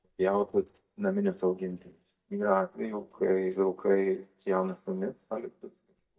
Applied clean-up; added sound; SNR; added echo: neural mask model DeepFilterNet 3.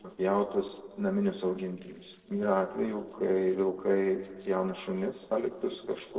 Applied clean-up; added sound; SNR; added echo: neural separator model SepFormer DNS4.